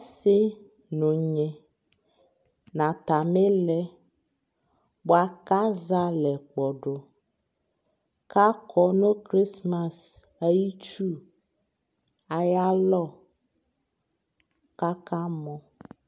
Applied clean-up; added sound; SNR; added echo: none; none; none; none.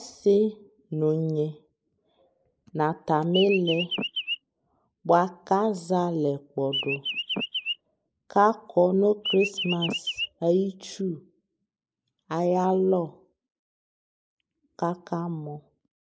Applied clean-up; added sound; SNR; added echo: neural mask model Resemble Enhance denoiser.